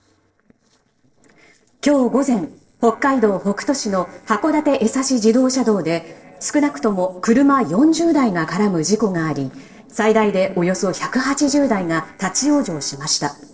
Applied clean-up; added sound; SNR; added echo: neural separator model SepFormer DNS4.